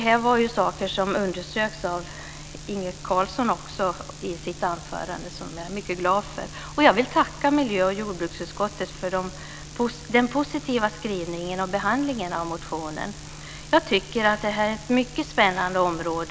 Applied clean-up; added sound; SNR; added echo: none; none; none; none.